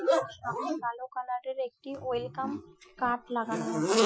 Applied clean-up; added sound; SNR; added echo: classical method Wiener filter.